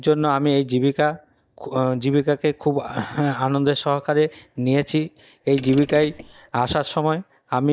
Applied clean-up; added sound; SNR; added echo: neural mask model DeepFilterNet 3.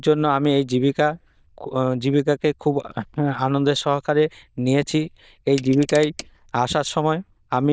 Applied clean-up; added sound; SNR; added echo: neural diffusion model UNIVERSE++.